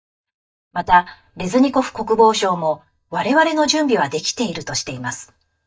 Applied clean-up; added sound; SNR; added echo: neural mask model DeepFilterNet 3.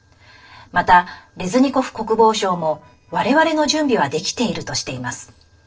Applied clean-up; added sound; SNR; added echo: neural separator model SepFormer DNS4.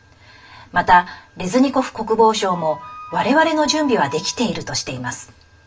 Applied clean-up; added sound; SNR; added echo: none; Wind instrument, woodwind instrument; 15 dB; reverberation time 0.2 s.